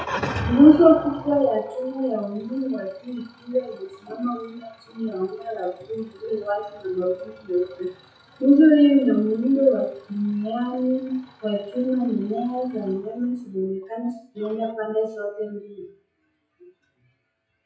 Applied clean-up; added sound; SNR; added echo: classical method WPE with log-MMSE.